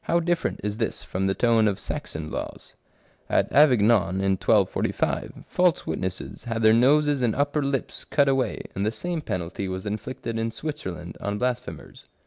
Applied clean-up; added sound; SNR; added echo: none; none; none; none.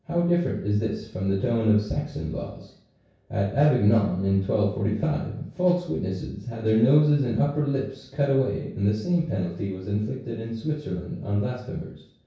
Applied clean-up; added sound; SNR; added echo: none; none; none; reverberation time 0.6 s.